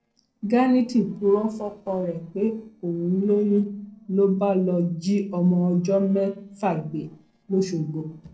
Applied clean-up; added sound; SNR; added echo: neural separator model SepFormer DNS4.